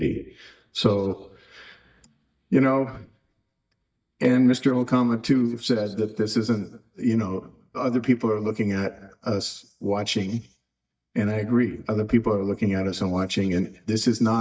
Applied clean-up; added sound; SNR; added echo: neural mask model DeepFilterNet 3.